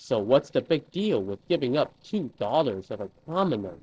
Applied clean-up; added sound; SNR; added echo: neural separator model SepFormer DNS4.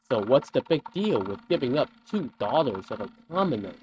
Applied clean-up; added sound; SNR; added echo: neural mask model RNNoise.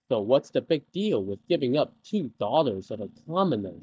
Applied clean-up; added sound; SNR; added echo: neural mask model DeepFilterNet 3.